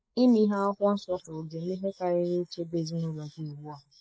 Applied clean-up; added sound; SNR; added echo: neural mask model Resemble Enhance denoiser.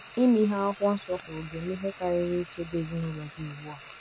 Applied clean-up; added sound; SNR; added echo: none; Frying (food); 14 dB; none.